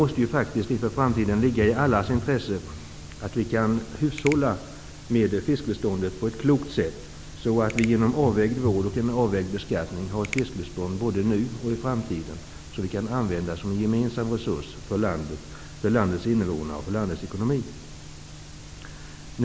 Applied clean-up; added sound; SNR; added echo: none; Finger snapping; 15 dB; none.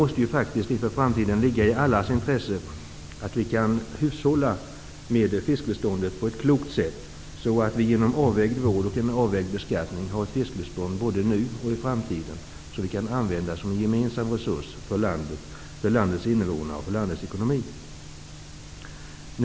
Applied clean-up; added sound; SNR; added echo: none; none; none; none.